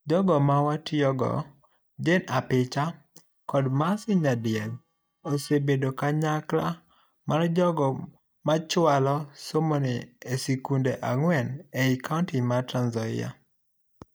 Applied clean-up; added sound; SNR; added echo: neural mask model DeepFilterNet 3.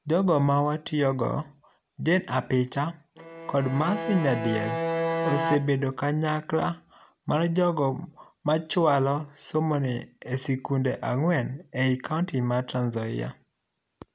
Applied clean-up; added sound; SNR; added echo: none; Bowed string instrument; 4 dB; none.